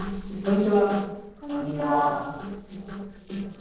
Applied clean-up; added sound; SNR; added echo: neural separator model SepFormer DNS4.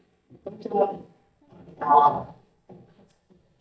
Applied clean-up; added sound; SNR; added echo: neural mask model DeepFilterNet 3.